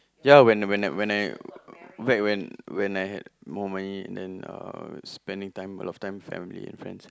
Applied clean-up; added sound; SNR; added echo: none; none; none; none.